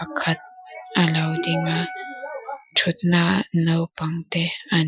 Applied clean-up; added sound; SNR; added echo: classical method Wiener filter.